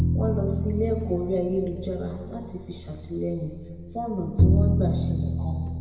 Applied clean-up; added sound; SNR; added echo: none; Bowed string instrument; -4 dB; reverberation time 2.0 s.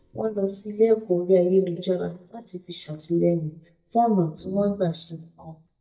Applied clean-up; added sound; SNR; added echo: neural mask model DeepFilterNet 3.